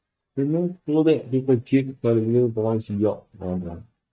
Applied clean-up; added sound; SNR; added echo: neural mask model DeepFilterNet 3.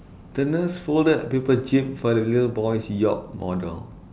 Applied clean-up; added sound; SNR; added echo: none; none; none; none.